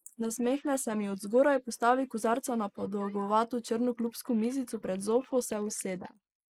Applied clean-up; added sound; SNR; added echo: neural mask model Resemble Enhance denoiser.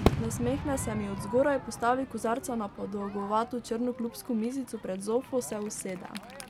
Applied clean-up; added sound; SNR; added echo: none; Crowd / Fireworks; 6 dB; none.